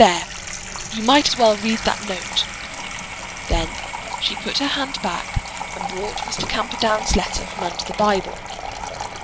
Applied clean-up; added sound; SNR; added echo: none; Sink (filling or washing) / Water tap, faucet; 7 dB; none.